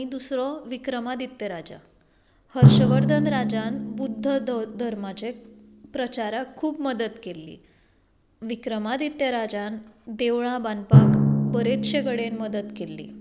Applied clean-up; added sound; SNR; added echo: none; Drum; -4 dB; none.